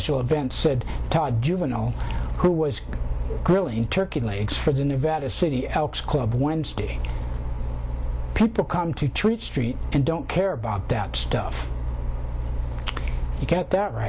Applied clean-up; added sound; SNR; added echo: none; none; none; none.